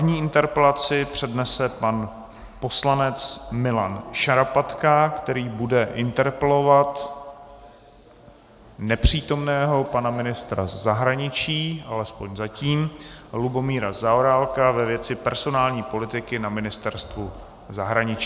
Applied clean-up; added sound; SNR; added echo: none; none; none; none.